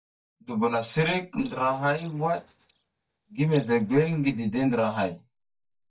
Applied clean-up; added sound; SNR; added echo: neural mask model DeepFilterNet 3.